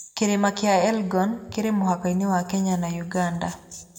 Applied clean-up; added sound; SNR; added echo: none; none; none; reverberation time 1.1 s.